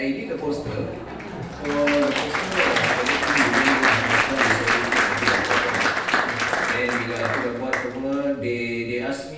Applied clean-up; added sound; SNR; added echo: none; Applause; -3 dB; reverberation time 0.9 s.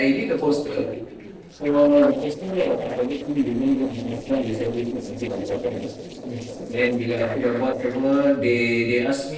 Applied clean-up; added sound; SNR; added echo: neural separator model SepFormer DNS4.